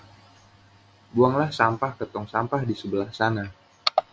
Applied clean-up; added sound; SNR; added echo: none; none; none; none.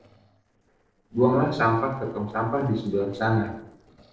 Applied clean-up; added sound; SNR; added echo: neural separator model SepFormer DNS4.